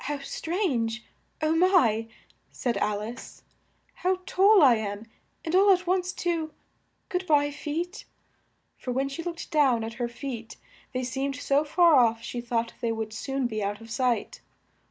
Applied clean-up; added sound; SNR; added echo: none; none; none; none.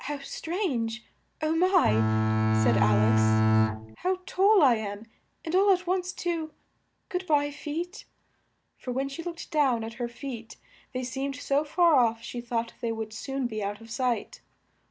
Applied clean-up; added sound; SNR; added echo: none; Bowed string instrument; -5 dB; none.